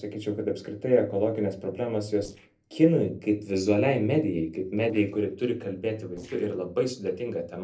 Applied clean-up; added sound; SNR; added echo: neural separator model SepFormer DNS4.